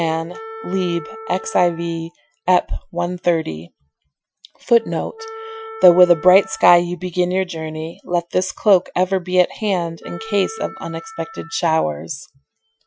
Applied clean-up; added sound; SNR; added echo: classical method Wiener filter.